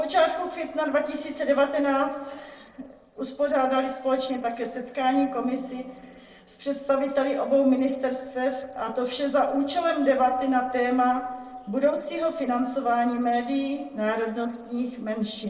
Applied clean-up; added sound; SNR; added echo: neural separator model SepFormer DNS4.